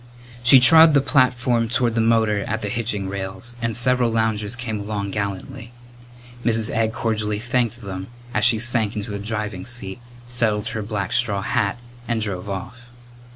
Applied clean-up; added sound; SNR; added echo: none; none; none; none.